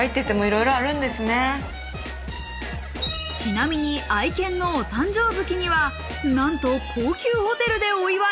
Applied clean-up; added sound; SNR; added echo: none; none; none; none.